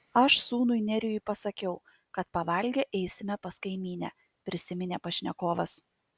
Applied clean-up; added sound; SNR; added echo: none; none; none; none.